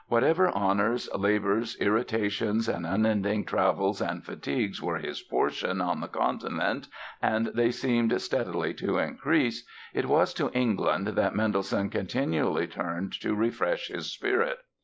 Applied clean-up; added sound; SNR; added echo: neural mask model Resemble Enhance denoiser.